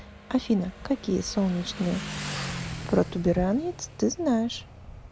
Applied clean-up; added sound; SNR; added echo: none; Motorcycle; 11 dB; none.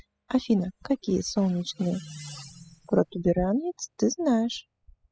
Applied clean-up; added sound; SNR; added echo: classical method spectral subtraction.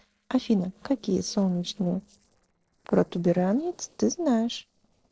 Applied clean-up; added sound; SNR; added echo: neural separator model SepFormer DNS4.